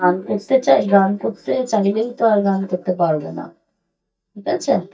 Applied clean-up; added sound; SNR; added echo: neural mask model DeepFilterNet 3.